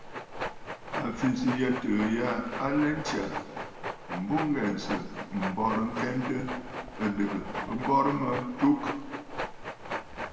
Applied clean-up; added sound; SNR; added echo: none; Train; 7 dB; reverberation time 1.3 s.